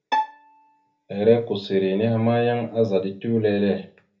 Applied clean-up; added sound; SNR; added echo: none; Bowed string instrument; 9 dB; reverberation time 0.3 s.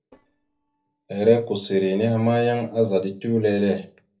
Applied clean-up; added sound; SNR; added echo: neural separator model SepFormer DNS4.